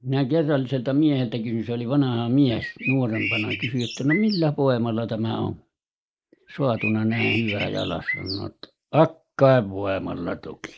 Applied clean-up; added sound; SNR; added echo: neural mask model Resemble Enhance denoiser.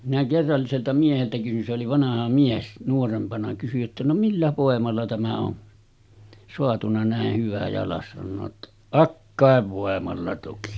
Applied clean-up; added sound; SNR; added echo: none; none; none; none.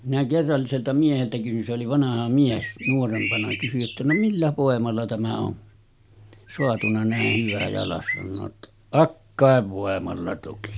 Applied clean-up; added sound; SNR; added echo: none; Bird; 7 dB; none.